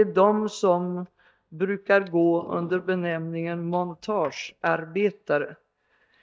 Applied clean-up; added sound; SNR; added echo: neural mask model DeepFilterNet 3.